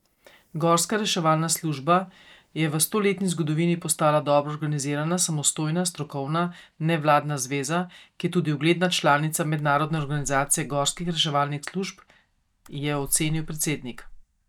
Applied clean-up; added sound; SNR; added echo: neural mask model DeepFilterNet 3.